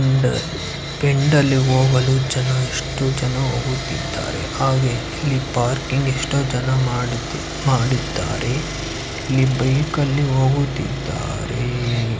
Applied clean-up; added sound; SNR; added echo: none; Sawing; 7 dB; none.